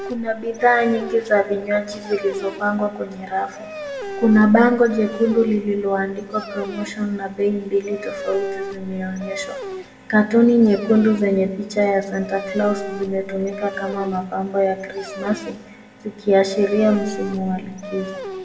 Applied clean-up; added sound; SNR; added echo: none; Dog; 13 dB; reverberation time 1.1 s.